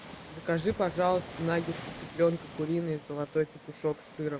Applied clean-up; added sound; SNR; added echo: none; Waves, surf; 13 dB; none.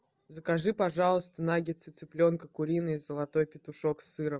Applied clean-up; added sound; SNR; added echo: none; none; none; none.